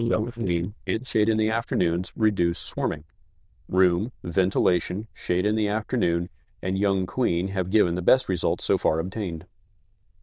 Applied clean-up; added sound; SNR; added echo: neural diffusion model UNIVERSE++.